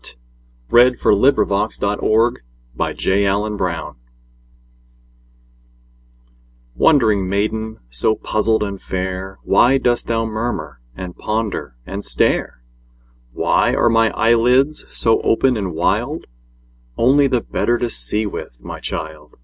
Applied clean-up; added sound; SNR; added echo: none; none; none; none.